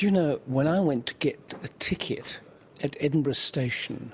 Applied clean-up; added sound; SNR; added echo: none; none; none; none.